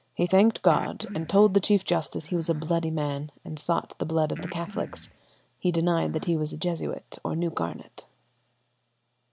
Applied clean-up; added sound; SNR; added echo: none; Breathing; 18 dB; none.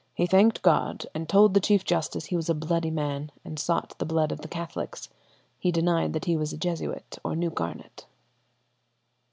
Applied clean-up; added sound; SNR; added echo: none; none; none; none.